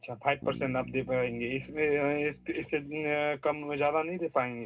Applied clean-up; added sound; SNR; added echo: none; Bass guitar; 17 dB; reverberation time 0.2 s.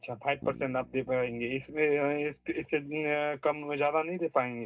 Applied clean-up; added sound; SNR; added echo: neural mask model DeepFilterNet 3.